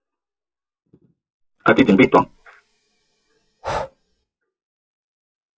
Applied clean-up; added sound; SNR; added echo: classical method WPE with log-MMSE.